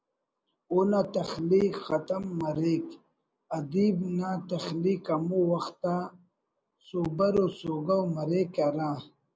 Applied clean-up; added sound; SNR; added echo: none; none; none; none.